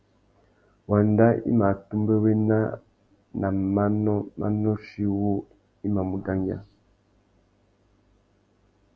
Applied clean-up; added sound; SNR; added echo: none; none; none; none.